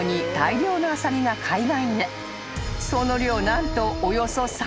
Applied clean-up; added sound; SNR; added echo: none; Domestic sounds, home sounds; 17 dB; none.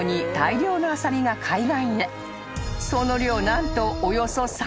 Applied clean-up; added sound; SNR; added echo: none; none; none; none.